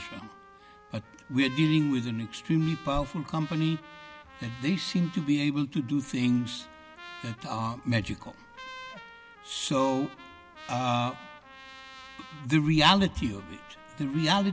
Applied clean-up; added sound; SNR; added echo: none; Trumpet; 19 dB; none.